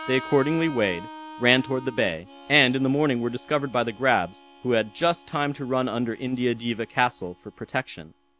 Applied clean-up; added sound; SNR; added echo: none; Harmonica; 18 dB; none.